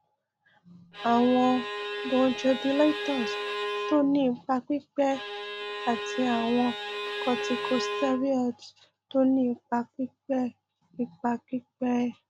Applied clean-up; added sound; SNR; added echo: none; Bowed string instrument; 6 dB; none.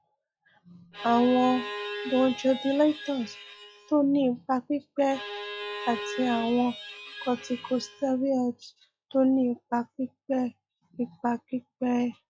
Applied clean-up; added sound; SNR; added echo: classical method log-MMSE.